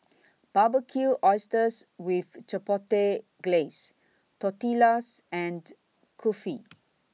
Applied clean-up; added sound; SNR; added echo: none; none; none; none.